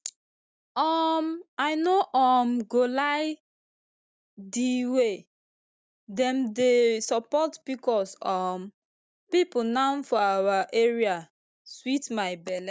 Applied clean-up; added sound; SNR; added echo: none; none; none; none.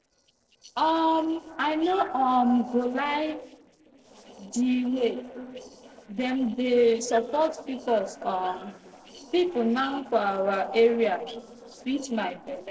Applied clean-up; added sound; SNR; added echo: neural separator model SepFormer DNS4.